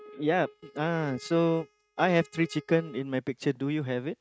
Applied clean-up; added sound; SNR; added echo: neural mask model RNNoise.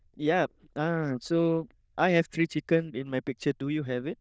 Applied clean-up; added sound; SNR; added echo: neural diffusion model UNIVERSE++.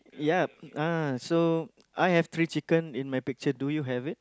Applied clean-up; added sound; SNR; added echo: none; none; none; none.